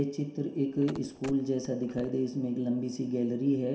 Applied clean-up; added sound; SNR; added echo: none; Telephone; 18 dB; reverberation time 0.7 s.